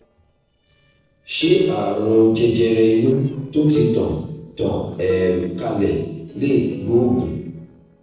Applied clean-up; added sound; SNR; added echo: neural separator model SepFormer DNS4.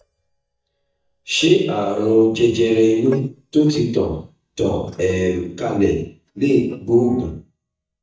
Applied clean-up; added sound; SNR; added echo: neural mask model DeepFilterNet 3.